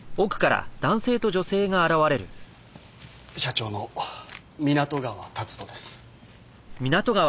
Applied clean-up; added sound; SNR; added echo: none; none; none; none.